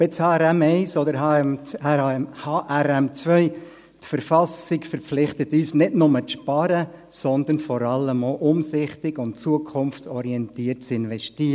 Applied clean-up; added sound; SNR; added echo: none; none; none; none.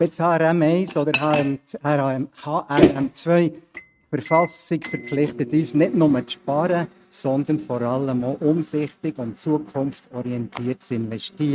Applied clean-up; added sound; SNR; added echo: neural mask model RNNoise.